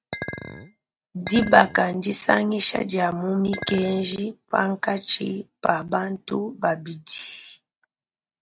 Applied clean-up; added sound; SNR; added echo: neural mask model RNNoise.